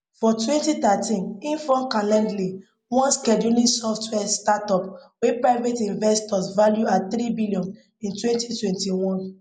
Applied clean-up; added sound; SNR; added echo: none; Bowed string instrument; 14 dB; none.